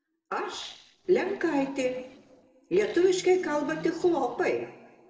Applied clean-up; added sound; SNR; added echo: neural separator model SepFormer DNS4.